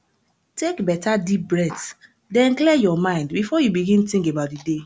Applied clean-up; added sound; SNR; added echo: none; none; none; none.